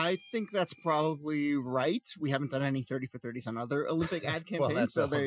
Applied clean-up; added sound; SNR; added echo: classical method Wiener filter.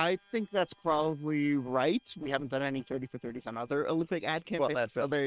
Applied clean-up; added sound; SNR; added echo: neural separator model SepFormer WHAM!.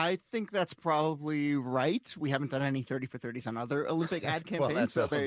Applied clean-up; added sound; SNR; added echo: neural mask model Resemble Enhance denoiser.